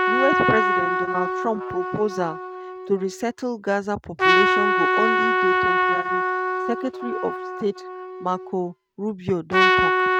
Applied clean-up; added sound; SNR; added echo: neural mask model RNNoise.